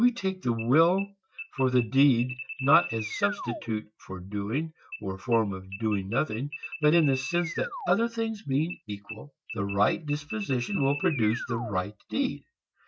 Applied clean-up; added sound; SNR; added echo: none; Alarm; 11 dB; none.